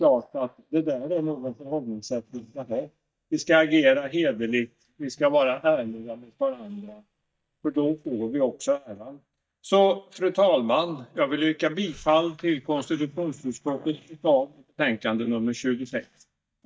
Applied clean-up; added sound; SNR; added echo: neural mask model DeepFilterNet 3.